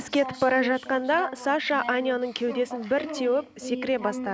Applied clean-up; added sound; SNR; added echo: none; none; none; none.